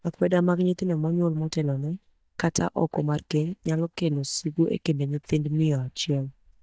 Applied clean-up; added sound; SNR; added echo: neural mask model DeepFilterNet 3.